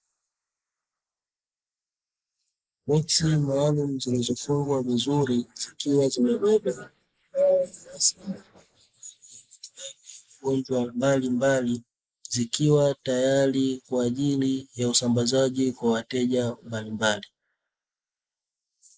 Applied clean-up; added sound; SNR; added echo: neural mask model Resemble Enhance denoiser.